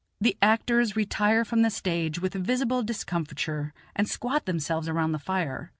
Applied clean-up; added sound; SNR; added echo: none; none; none; none.